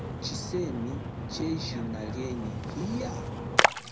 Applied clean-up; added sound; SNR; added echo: none; Splash, splatter; -4 dB; reverberation time 0.5 s.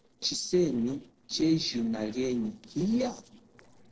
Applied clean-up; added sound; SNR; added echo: neural separator model SepFormer DNS4.